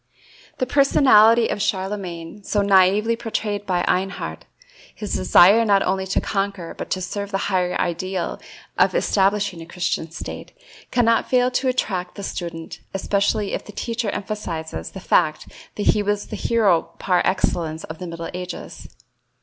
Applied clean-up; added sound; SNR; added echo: none; none; none; none.